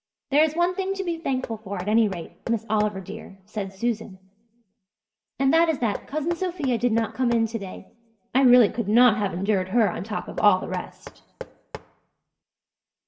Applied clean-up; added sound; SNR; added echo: none; Knock; 16 dB; reverberation time 0.7 s.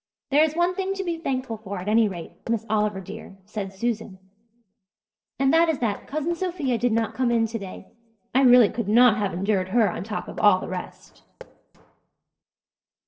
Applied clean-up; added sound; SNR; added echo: neural separator model SepFormer DNS4.